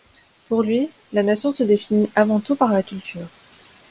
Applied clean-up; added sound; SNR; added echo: none; none; none; none.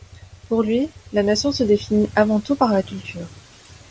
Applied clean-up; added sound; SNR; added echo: none; Motorcycle; 19 dB; none.